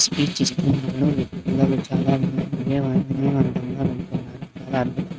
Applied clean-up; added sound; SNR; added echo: neural mask model RNNoise.